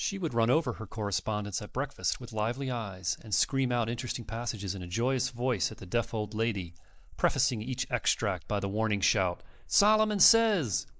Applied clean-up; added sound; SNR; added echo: neural mask model Resemble Enhance denoiser.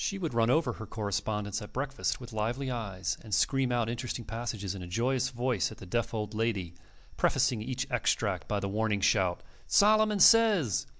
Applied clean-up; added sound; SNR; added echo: none; none; none; none.